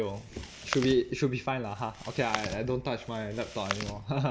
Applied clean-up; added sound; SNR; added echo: none; Chewing, mastication; 10 dB; none.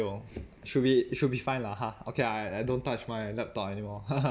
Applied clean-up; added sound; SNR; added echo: none; none; none; none.